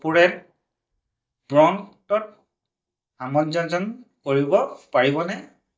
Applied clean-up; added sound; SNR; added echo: neural mask model DeepFilterNet 3.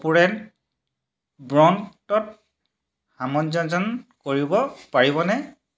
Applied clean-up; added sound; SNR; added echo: none; none; none; none.